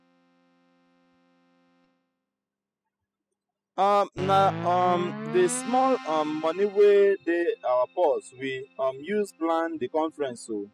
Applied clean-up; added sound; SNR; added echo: classical method spectral subtraction.